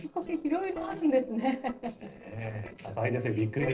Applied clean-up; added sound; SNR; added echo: neural separator model SepFormer DNS4.